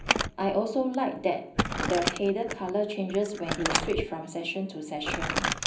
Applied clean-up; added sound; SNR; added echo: none; Crumpling, crinkling; 2 dB; reverberation time 0.5 s.